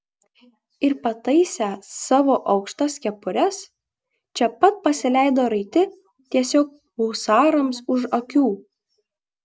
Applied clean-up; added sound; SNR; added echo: none; none; none; none.